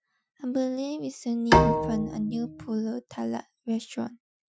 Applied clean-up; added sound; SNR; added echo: classical method Wiener filter.